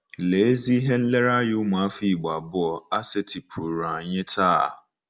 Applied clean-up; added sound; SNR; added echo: none; none; none; none.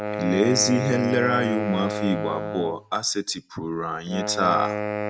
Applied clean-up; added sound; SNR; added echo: none; Wind instrument, woodwind instrument; 5 dB; none.